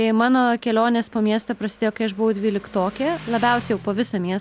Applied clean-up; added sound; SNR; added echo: none; Motorcycle; 20 dB; none.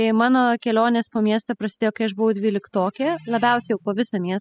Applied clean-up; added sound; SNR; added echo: classical method spectral subtraction.